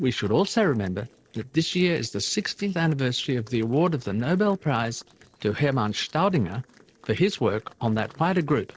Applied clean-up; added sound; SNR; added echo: neural separator model SepFormer DNS4.